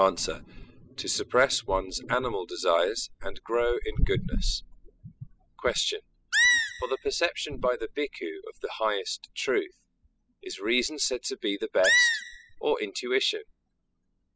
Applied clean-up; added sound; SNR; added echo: classical method spectral subtraction.